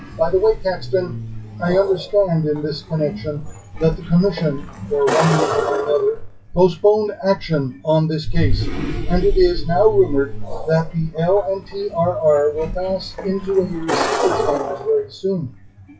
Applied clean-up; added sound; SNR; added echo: classical method WPE with log-MMSE.